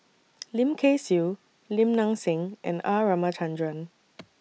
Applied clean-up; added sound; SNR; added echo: none; none; none; none.